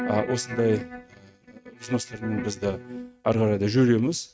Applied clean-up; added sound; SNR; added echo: neural mask model RNNoise.